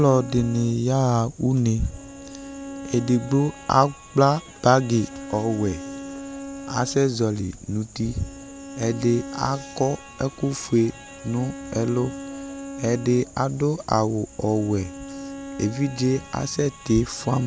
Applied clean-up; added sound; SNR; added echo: none; Bowed string instrument; 15 dB; none.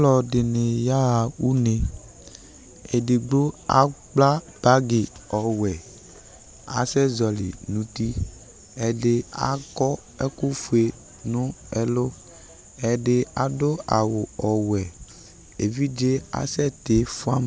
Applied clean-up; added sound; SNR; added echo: none; none; none; none.